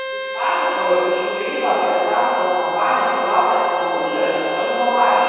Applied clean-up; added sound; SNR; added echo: none; Bowed string instrument; 6 dB; reverberation time 2.2 s.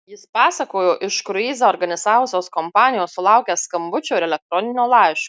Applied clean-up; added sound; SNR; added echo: none; none; none; none.